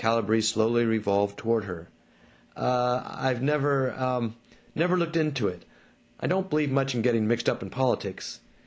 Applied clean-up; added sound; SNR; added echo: none; none; none; none.